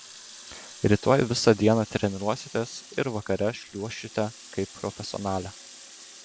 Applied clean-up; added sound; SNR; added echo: none; Water tap, faucet; 19 dB; none.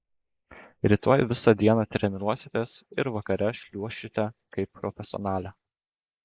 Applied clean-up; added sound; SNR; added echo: neural mask model Resemble Enhance denoiser.